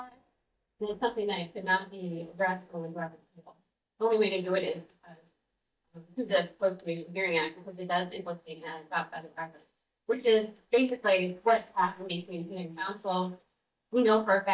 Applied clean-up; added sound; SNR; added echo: neural mask model DeepFilterNet 3.